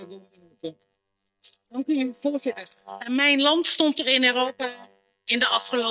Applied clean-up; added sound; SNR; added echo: neural mask model DeepFilterNet 3.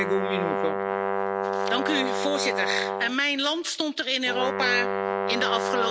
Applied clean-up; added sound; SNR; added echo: none; Brass instrument; 0 dB; none.